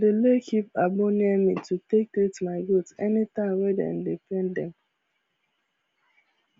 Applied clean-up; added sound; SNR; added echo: none; none; none; none.